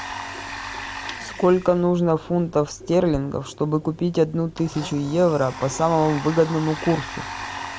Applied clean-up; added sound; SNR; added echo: none; Domestic sounds, home sounds; 13 dB; none.